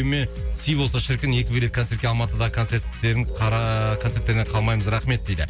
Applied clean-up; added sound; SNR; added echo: none; Musical instrument; 11 dB; none.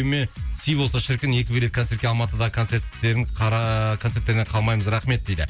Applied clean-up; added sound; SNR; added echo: none; none; none; none.